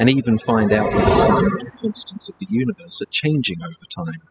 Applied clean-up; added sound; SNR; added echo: classical method spectral subtraction.